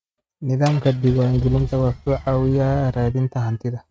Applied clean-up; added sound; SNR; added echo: neural mask model RNNoise.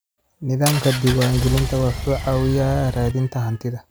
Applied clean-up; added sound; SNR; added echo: none; Engine; 6 dB; none.